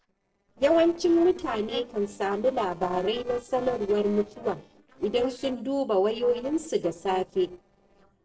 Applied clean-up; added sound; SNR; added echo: neural separator model SepFormer DNS4.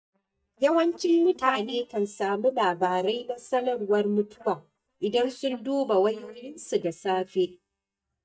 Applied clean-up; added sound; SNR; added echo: neural mask model DeepFilterNet 3.